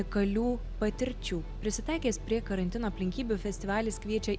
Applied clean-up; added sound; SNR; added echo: none; Mechanical fan; 18 dB; none.